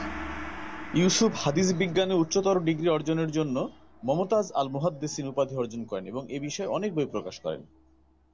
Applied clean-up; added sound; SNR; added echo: none; Gong; 15 dB; none.